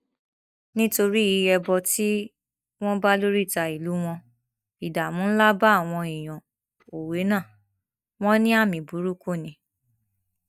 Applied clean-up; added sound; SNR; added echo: neural mask model DeepFilterNet 3.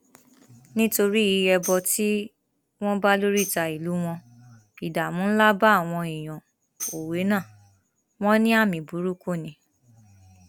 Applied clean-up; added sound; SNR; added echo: none; Tambourine; 15 dB; none.